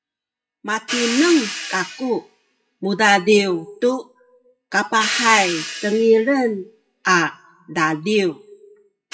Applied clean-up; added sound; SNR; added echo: classical method WPE with log-MMSE.